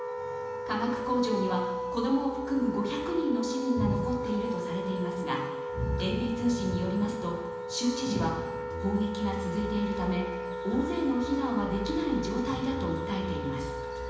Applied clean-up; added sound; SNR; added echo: none; Wind instrument, woodwind instrument; 5 dB; reverberation time 1.1 s.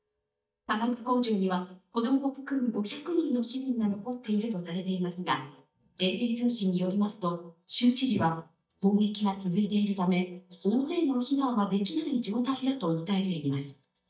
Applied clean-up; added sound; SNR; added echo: neural mask model DeepFilterNet 3.